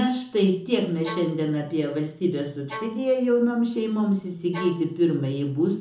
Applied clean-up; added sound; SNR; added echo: none; Bowed string instrument; 15 dB; reverberation time 0.6 s.